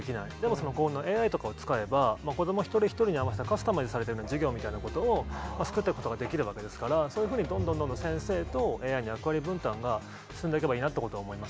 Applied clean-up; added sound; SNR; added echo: none; Musical instrument + Bowed string instrument; 10 dB; none.